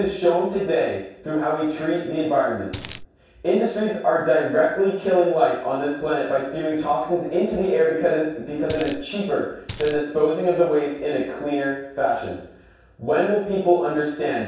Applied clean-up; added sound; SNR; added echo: none; Coin (dropping); 12 dB; reverberation time 0.7 s.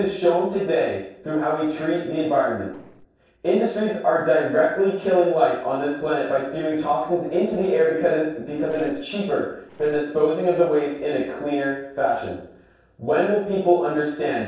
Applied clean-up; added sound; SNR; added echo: neural separator model SepFormer DNS4.